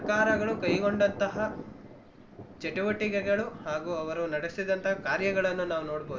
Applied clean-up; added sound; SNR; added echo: none; Thunder; 10 dB; none.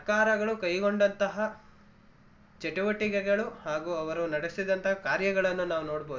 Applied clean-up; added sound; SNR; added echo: none; none; none; none.